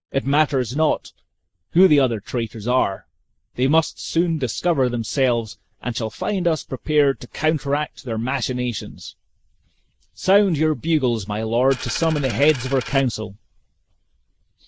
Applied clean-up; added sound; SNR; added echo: neural mask model DeepFilterNet 3.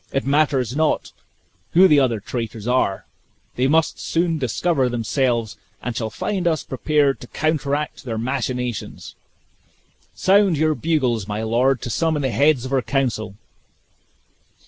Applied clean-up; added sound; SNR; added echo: none; none; none; none.